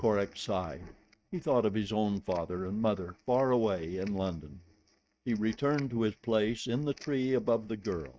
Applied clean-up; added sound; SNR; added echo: neural mask model RNNoise.